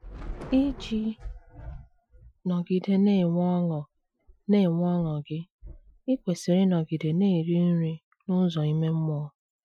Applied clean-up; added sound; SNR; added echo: classical method Wiener filter.